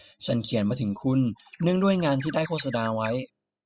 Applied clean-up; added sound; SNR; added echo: classical method spectral subtraction.